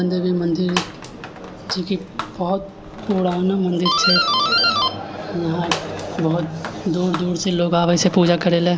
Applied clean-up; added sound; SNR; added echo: none; Doorbell; 5 dB; none.